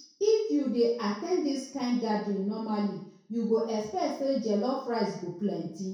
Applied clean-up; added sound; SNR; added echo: none; none; none; reverberation time 0.6 s.